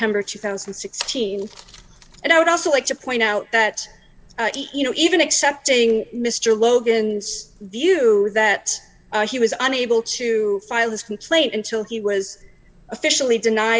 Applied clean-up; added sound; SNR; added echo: none; none; none; none.